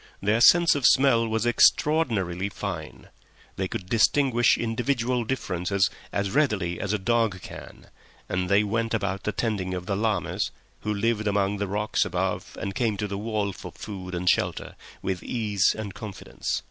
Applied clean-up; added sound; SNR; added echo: none; none; none; none.